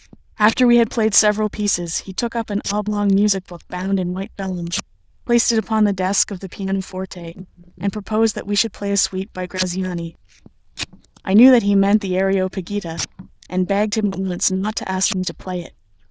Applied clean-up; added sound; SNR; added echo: neural diffusion model UNIVERSE++.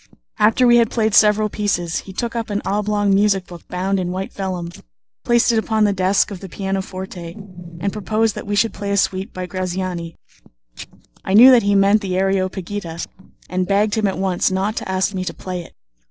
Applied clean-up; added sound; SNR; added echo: neural separator model SepFormer DNS4.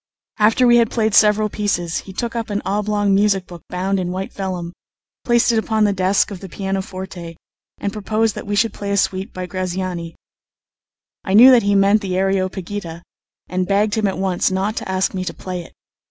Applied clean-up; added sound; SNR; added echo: none; none; none; none.